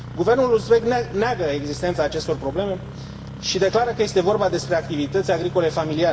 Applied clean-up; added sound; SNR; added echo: none; Engine starting; 12 dB; reverberation time 2.7 s.